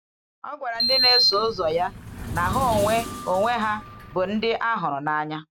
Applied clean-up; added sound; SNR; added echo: none; Sliding door; 1 dB; none.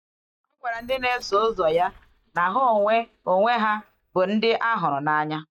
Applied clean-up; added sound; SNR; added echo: neural mask model DeepFilterNet 3.